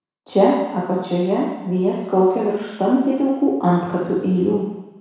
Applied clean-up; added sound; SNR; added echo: none; none; none; reverberation time 1.1 s.